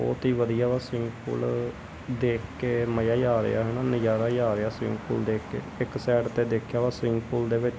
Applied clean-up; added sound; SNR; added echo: none; Motor vehicle (road); 19 dB; none.